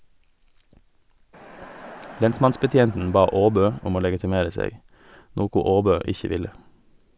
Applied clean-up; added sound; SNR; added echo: none; Crowd; 19 dB; none.